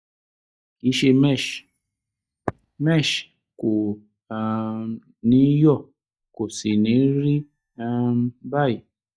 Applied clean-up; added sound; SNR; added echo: neural mask model DeepFilterNet 3.